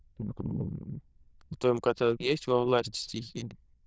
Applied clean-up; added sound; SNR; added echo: neural diffusion model UNIVERSE++.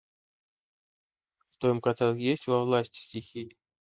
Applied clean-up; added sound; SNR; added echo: neural mask model Resemble Enhance denoiser.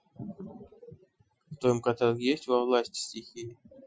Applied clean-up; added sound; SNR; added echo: classical method Wiener filter.